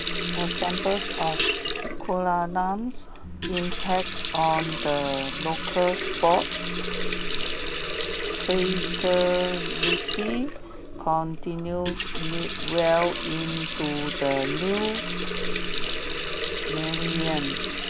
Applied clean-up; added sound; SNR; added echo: none; Water tap, faucet; -1 dB; none.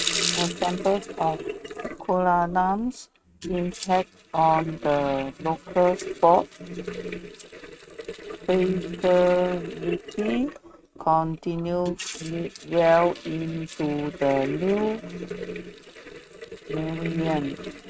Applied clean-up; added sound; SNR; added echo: neural mask model RNNoise.